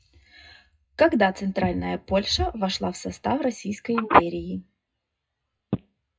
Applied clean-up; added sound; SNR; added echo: classical method WPE with log-MMSE.